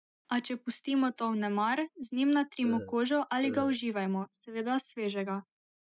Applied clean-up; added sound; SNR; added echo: classical method spectral subtraction.